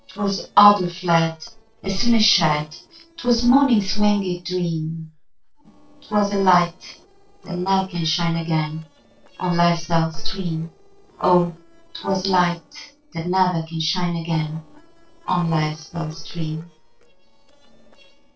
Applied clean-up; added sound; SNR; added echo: neural separator model SepFormer DNS4.